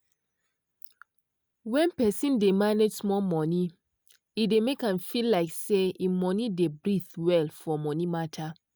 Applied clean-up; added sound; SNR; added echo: none; none; none; none.